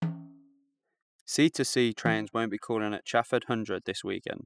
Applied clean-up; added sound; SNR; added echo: classical method spectral subtraction.